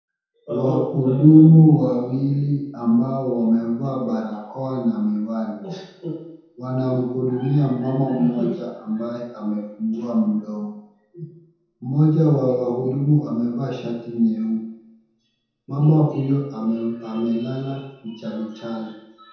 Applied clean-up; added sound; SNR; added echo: none; none; none; reverberation time 0.9 s.